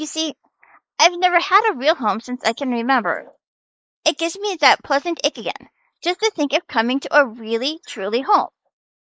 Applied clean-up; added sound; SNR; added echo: neural mask model Resemble Enhance denoiser.